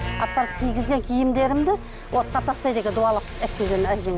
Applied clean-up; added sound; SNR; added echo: none; Livestock, farm animals, working animals; 18 dB; none.